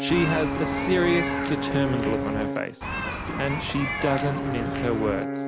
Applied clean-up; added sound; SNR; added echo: none; Brass instrument + Human group actions; 1 dB; none.